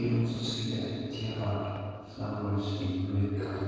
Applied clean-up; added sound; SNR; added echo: neural separator model SepFormer DNS4.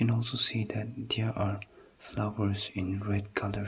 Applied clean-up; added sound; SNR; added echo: none; none; none; none.